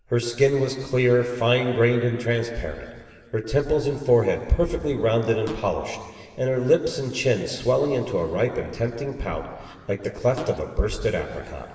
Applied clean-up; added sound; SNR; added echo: none; Fart; 16 dB; reverberation time 2.3 s.